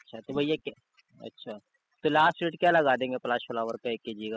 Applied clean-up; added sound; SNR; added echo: classical method spectral subtraction.